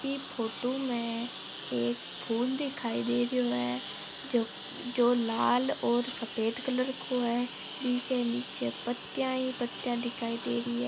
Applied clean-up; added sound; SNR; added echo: none; Engine; 10 dB; none.